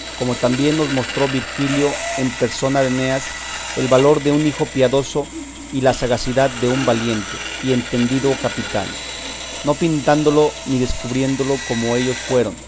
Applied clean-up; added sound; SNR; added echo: none; Sawing; 9 dB; none.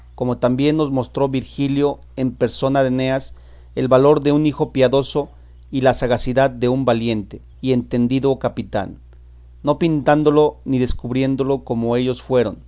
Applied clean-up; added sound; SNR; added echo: none; none; none; none.